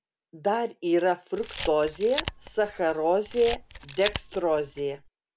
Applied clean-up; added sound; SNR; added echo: none; Camera; 9 dB; none.